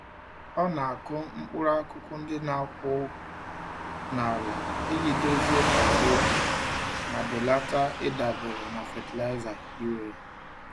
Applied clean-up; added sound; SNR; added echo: none; Car passing by / Truck; 0 dB; none.